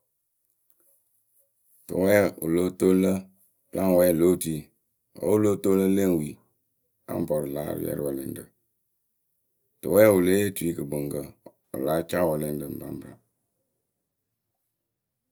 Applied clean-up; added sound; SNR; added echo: none; none; none; none.